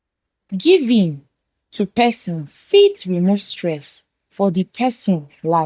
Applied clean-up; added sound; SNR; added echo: neural mask model DeepFilterNet 3.